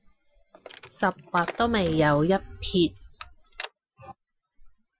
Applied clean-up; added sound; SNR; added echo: classical method Wiener filter.